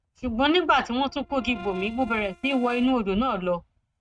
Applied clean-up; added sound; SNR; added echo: neural mask model RNNoise.